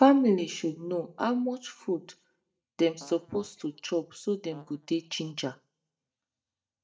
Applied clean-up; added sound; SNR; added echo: neural mask model DeepFilterNet 3.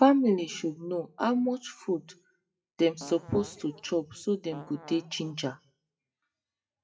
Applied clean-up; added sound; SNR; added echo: classical method WPE with log-MMSE.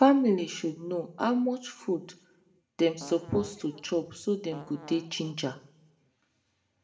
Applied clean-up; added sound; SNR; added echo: none; Fart; 18 dB; reverberation time 0.6 s.